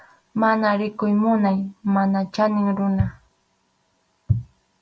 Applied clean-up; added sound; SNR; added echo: none; none; none; none.